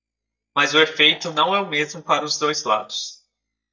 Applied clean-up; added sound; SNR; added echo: neural mask model DeepFilterNet 3.